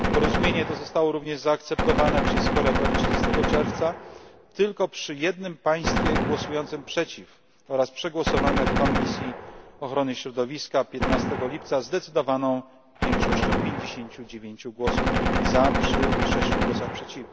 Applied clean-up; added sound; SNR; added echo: none; Gunshot, gunfire; -2 dB; none.